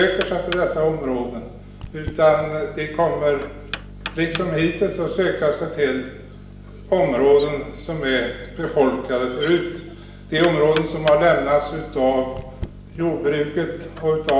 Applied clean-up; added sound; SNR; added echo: none; Knock; 17 dB; reverberation time 1.0 s.